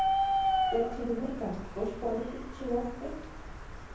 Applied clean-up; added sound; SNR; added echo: none; Bird; -3 dB; reverberation time 0.9 s.